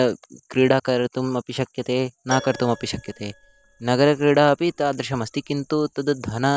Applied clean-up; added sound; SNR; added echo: none; Keyboard (musical); 19 dB; none.